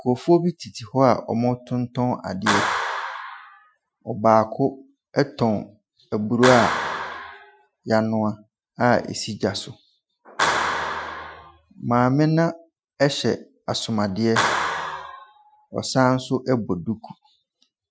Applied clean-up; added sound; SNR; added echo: classical method Wiener filter.